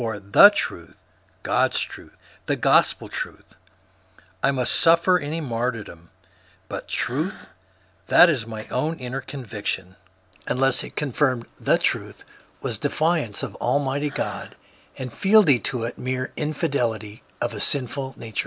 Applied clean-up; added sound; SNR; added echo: none; Breathing; 20 dB; none.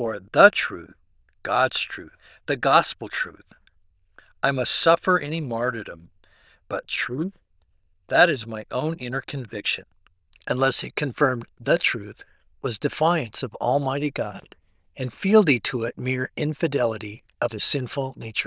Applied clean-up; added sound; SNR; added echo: neural diffusion model UNIVERSE++.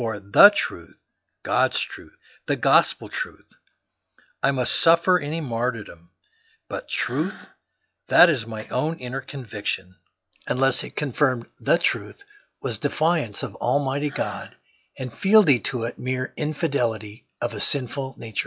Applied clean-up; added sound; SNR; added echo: classical method log-MMSE.